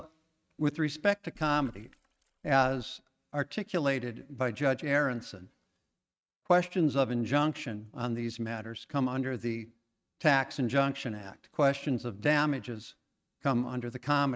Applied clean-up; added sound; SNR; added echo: neural mask model RNNoise.